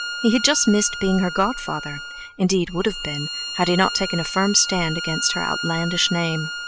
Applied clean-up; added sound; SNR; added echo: none; Bowed string instrument; 8 dB; none.